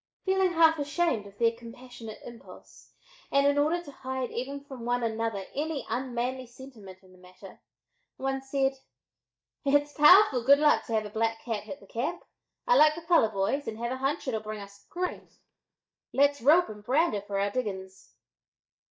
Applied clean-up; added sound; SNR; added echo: neural mask model DeepFilterNet 3.